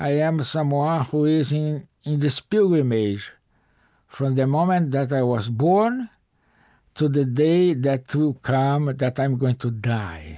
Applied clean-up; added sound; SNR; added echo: none; none; none; none.